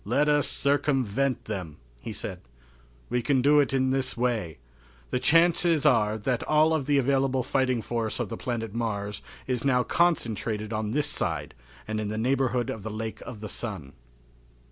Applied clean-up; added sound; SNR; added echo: none; none; none; none.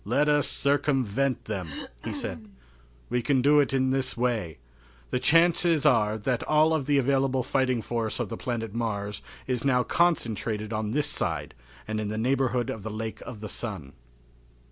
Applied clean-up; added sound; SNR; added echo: none; Cough; 11 dB; none.